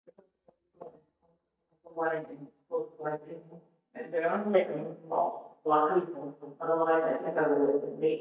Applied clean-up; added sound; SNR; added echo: neural mask model DeepFilterNet 3.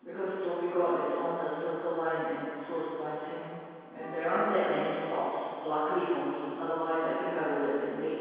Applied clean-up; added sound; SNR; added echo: none; Wind instrument, woodwind instrument; 14 dB; reverberation time 2.2 s.